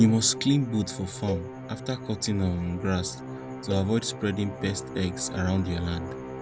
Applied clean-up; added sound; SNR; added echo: none; Musical instrument + Cowbell; 10 dB; none.